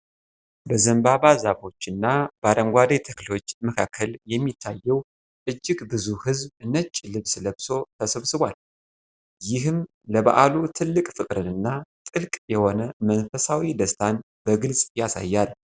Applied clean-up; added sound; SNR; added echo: none; none; none; none.